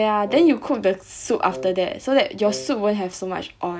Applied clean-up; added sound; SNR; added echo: none; Wind instrument, woodwind instrument; 15 dB; none.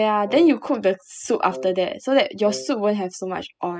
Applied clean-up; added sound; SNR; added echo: classical method spectral subtraction.